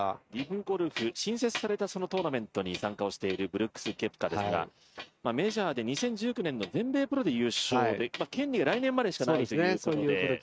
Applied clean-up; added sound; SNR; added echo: neural mask model RNNoise.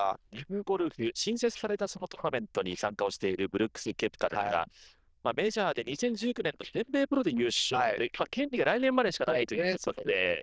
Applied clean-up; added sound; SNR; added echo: neural diffusion model UNIVERSE++.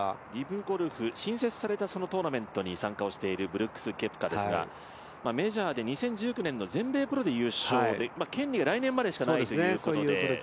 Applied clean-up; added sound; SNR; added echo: none; none; none; none.